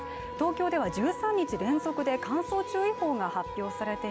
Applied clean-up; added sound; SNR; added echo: none; Wind instrument, woodwind instrument; 9 dB; none.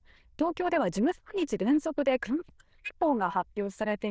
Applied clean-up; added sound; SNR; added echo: neural diffusion model UNIVERSE++.